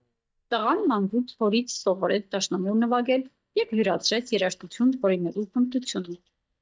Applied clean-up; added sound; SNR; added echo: neural mask model DeepFilterNet 3.